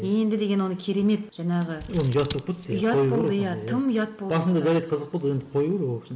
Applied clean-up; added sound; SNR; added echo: none; Scissors; 16 dB; none.